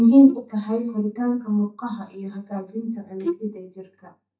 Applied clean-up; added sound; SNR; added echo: neural mask model DeepFilterNet 3.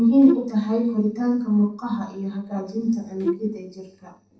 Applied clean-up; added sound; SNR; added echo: neural separator model SepFormer DNS4.